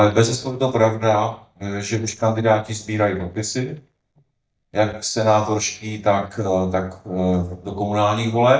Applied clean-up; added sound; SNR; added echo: neural mask model DeepFilterNet 3.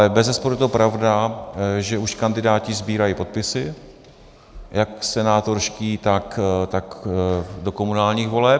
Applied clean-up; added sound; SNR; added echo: none; none; none; none.